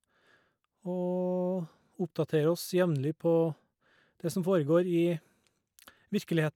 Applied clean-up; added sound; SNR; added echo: none; none; none; none.